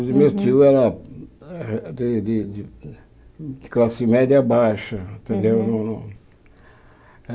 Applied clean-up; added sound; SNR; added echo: none; none; none; none.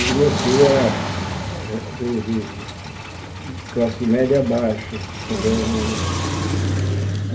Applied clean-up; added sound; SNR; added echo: none; Car; 3 dB; reverberation time 0.3 s.